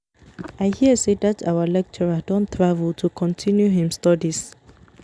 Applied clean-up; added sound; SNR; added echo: none; none; none; none.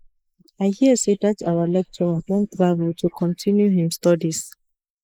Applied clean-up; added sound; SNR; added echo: neural mask model Resemble Enhance denoiser.